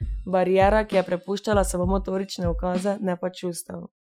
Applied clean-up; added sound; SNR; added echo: classical method Wiener filter.